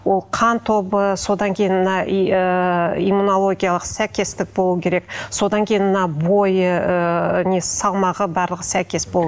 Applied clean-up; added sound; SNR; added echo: none; none; none; none.